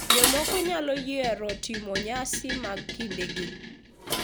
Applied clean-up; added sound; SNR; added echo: none; Dishes, pots, and pans; -1 dB; none.